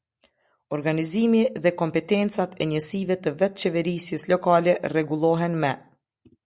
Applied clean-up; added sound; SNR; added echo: none; none; none; none.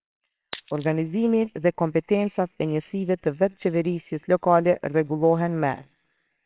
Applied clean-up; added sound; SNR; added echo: neural separator model SepFormer WHAMR!.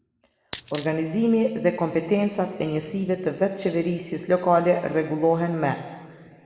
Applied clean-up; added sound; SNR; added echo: none; Coin (dropping); 15 dB; reverberation time 1.8 s.